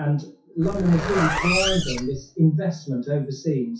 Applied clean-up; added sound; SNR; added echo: classical method WPE with log-MMSE.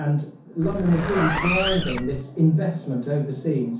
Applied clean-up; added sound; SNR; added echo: none; Zipper (clothing); 5 dB; reverberation time 0.6 s.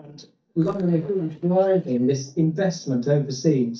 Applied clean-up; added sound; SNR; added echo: neural mask model DeepFilterNet 3.